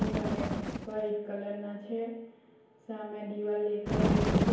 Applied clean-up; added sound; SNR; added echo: none; Bird; -3 dB; reverberation time 1.0 s.